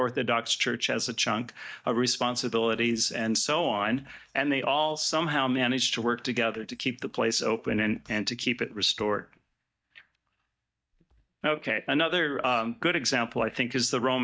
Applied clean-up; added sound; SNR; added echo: neural mask model DeepFilterNet 3.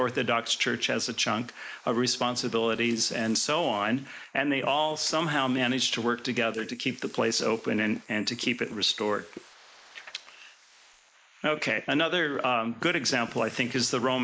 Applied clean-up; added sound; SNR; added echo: neural mask model Resemble Enhance denoiser.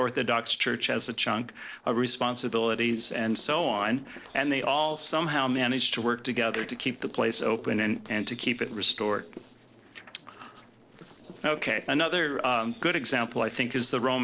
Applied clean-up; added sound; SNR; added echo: neural separator model SepFormer DNS4.